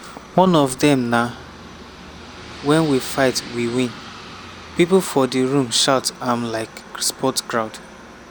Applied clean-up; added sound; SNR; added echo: none; Aircraft; 17 dB; none.